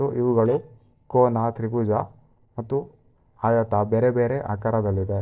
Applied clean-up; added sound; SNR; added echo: neural separator model SepFormer DNS4.